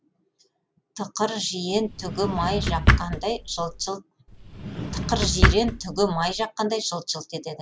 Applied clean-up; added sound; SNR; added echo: none; Drawer open or close; -2 dB; none.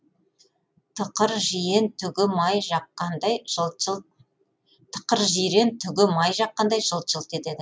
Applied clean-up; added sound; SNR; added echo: none; none; none; none.